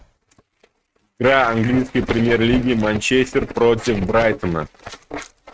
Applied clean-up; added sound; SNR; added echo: neural mask model RNNoise.